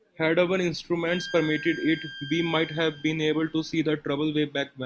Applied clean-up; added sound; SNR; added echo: none; Bowed string instrument; 16 dB; none.